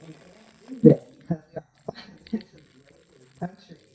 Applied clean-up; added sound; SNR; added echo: neural mask model DeepFilterNet 3.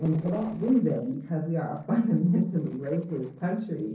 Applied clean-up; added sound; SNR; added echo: neural separator model SepFormer DNS4.